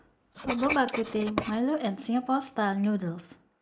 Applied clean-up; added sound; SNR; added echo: neural mask model Resemble Enhance denoiser.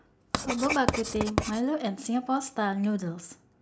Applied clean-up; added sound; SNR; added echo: none; Writing; 4 dB; none.